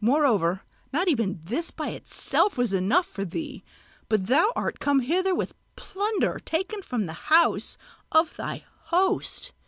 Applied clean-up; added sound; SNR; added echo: none; none; none; none.